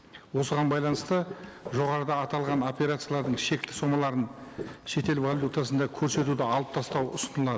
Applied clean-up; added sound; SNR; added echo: none; Walk, footsteps; 16 dB; none.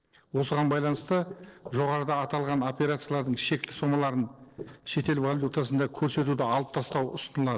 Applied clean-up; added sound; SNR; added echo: neural separator model SepFormer DNS4.